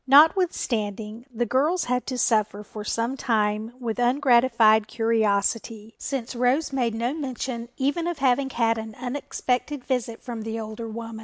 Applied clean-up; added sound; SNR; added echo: none; none; none; none.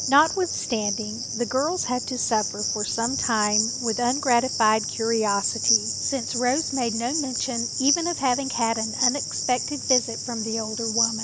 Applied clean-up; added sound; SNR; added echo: none; Cricket; 2 dB; none.